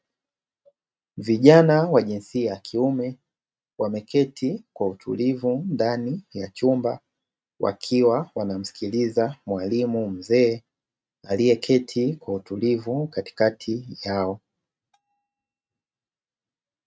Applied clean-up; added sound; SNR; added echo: neural mask model RNNoise.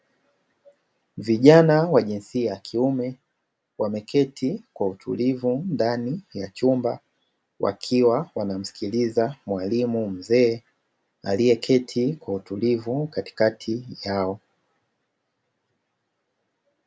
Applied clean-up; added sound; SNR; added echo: none; none; none; none.